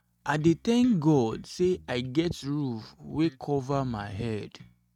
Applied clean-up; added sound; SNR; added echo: neural mask model RNNoise.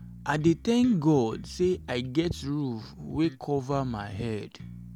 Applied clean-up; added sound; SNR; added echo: none; Bass guitar; 18 dB; none.